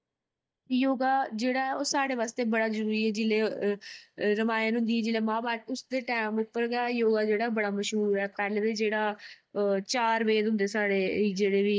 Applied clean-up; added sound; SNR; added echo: neural mask model DeepFilterNet 3.